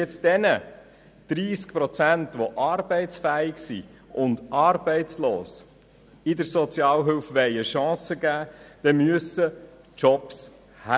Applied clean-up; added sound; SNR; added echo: none; none; none; none.